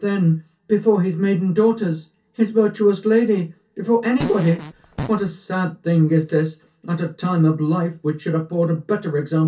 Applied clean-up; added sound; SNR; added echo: none; Fart; 11 dB; reverberation time 0.3 s.